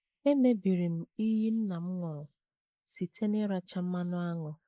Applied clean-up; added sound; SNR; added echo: neural mask model Resemble Enhance denoiser.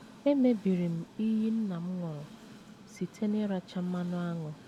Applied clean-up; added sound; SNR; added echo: none; Train; 19 dB; none.